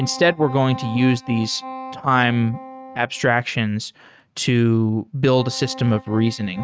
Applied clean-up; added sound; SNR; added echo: neural mask model RNNoise.